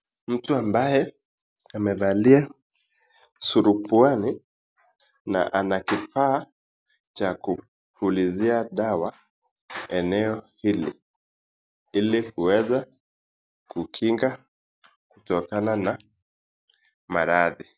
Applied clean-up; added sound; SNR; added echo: none; none; none; none.